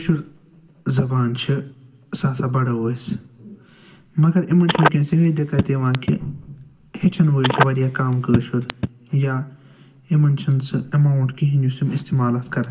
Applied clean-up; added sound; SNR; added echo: none; Telephone; 3 dB; reverberation time 0.6 s.